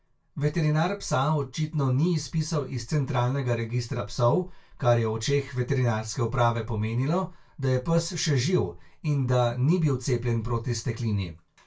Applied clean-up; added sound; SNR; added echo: none; none; none; reverberation time 0.2 s.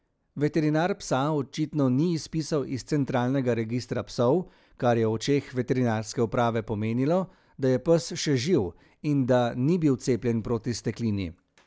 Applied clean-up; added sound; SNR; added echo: none; none; none; none.